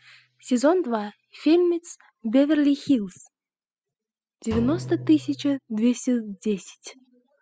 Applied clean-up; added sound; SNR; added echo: classical method spectral subtraction.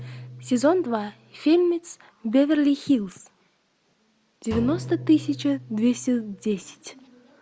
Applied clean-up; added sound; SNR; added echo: none; Drum; 17 dB; none.